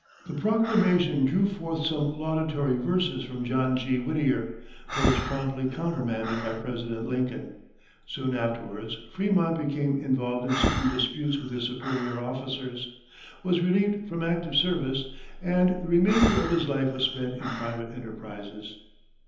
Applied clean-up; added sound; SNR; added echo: none; Breathing; 10 dB; reverberation time 0.9 s.